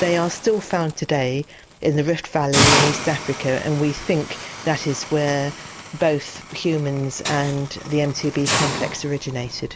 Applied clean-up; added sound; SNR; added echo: none; Hiss; 4 dB; none.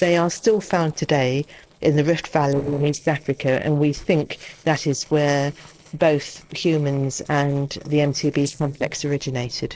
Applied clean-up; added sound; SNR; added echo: neural separator model SepFormer DNS4.